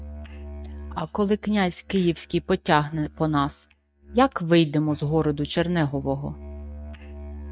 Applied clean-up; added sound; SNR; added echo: neural mask model RNNoise.